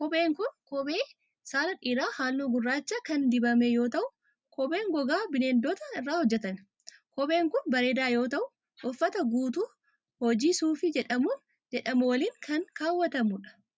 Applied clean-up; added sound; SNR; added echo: none; none; none; none.